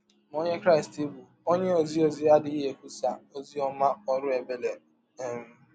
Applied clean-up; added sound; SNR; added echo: none; none; none; none.